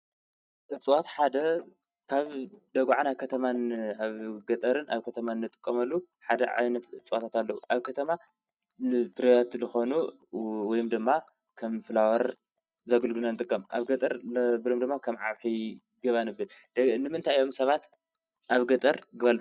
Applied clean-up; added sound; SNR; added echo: neural mask model DeepFilterNet 3.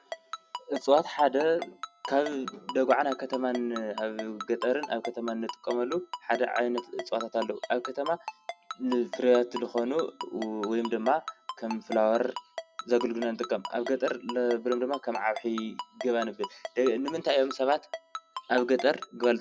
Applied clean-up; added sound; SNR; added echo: none; Ringtone; 12 dB; none.